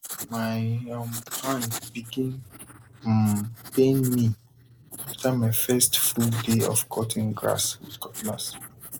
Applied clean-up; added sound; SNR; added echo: neural mask model Resemble Enhance denoiser.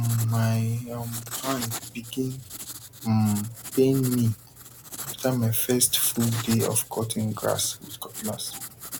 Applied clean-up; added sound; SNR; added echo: none; Writing; 12 dB; none.